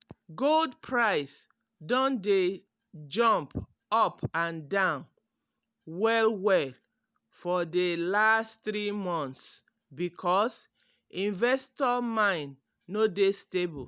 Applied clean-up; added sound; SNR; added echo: none; none; none; none.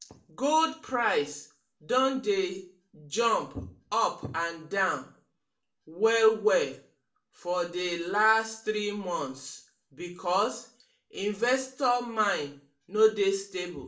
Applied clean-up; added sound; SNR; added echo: none; none; none; reverberation time 0.3 s.